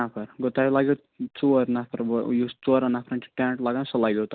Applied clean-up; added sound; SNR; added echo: none; none; none; none.